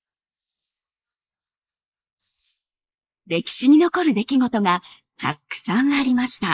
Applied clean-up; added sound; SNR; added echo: neural mask model Resemble Enhance denoiser.